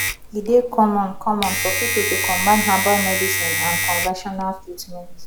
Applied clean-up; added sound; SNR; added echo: none; Domestic sounds, home sounds; 2 dB; none.